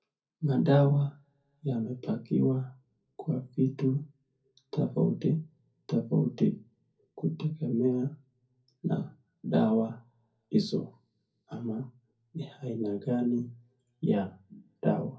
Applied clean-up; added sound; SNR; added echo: none; none; none; reverberation time 0.3 s.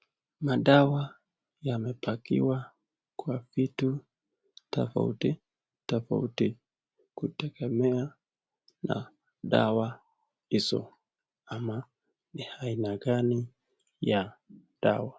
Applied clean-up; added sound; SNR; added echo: none; none; none; none.